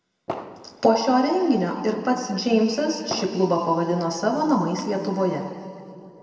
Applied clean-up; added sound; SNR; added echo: none; Fireworks; 16 dB; reverberation time 2.2 s.